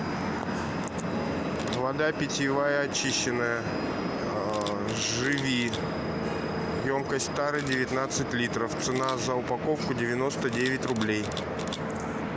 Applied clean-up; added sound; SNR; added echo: none; Camera + Harp; 12 dB; none.